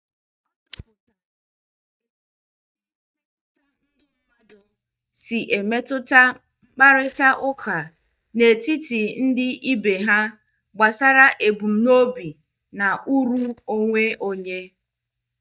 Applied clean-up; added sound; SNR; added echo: neural mask model DeepFilterNet 3.